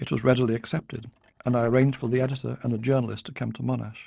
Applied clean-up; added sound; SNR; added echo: neural separator model SepFormer DNS4.